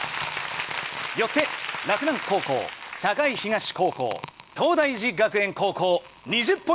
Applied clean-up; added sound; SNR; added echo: none; Crackle; 16 dB; none.